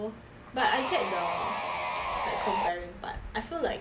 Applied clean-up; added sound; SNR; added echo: none; Sawing; -2 dB; none.